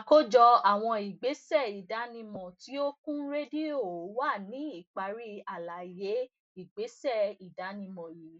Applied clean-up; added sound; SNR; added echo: none; none; none; none.